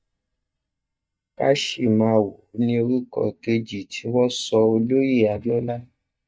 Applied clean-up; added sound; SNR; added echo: neural mask model DeepFilterNet 3.